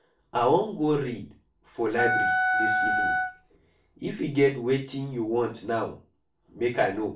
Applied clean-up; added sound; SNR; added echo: none; Wind instrument, woodwind instrument; -3 dB; reverberation time 0.3 s.